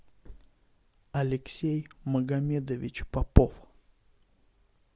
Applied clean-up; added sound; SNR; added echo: none; none; none; none.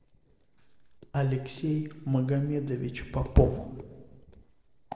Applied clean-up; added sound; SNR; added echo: neural separator model SepFormer DNS4.